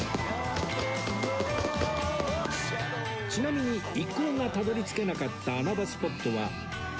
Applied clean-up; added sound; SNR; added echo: none; Wind instrument, woodwind instrument; 18 dB; none.